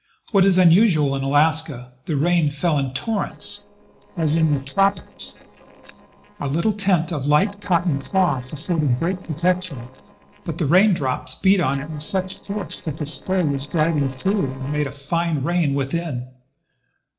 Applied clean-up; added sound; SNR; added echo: neural separator model SepFormer DNS4.